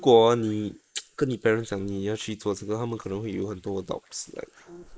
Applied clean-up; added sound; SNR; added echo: neural mask model Resemble Enhance denoiser.